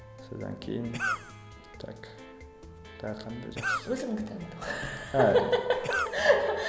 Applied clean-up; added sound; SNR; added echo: none; Cough; 4 dB; none.